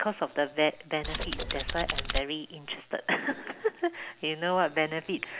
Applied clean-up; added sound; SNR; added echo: none; Tools; 1 dB; none.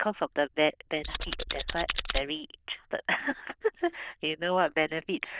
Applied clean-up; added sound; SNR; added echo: neural diffusion model UNIVERSE++.